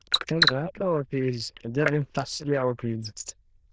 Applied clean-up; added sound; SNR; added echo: neural diffusion model UNIVERSE++.